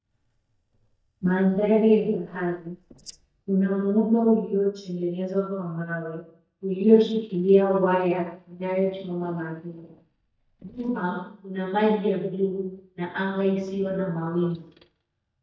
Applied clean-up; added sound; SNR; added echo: neural mask model DeepFilterNet 3.